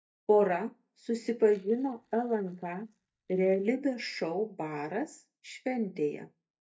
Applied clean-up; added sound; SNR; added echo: neural mask model DeepFilterNet 3.